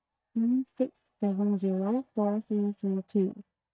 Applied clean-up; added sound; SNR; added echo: neural mask model DeepFilterNet 3.